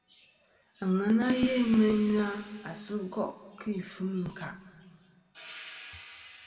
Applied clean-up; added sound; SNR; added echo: none; Hi-hat; 17 dB; reverberation time 1.9 s.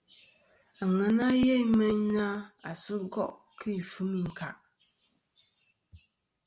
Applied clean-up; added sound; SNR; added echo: none; none; none; none.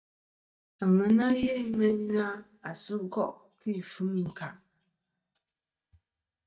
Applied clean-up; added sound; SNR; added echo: neural mask model DeepFilterNet 3.